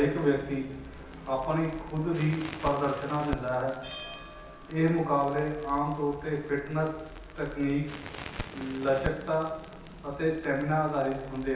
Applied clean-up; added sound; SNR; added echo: none; Crackle; 14 dB; reverberation time 0.9 s.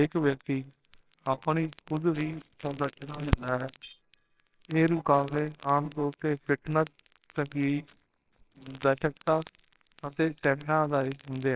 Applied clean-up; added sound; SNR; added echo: neural separator model SepFormer WHAMR!.